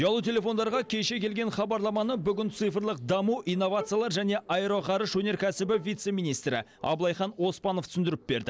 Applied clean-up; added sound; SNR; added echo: none; Bowed string instrument; 20 dB; none.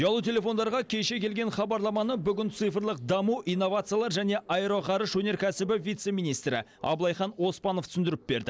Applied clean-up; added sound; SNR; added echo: none; none; none; none.